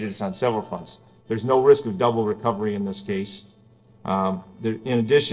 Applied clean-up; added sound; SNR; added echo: neural separator model SepFormer DNS4.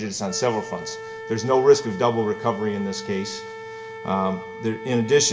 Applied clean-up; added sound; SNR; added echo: none; Wind instrument, woodwind instrument; 13 dB; reverberation time 2.3 s.